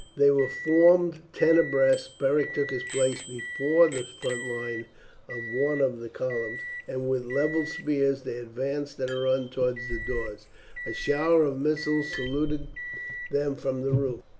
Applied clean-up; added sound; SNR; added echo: none; Microwave oven + Bicycle bell; 11 dB; none.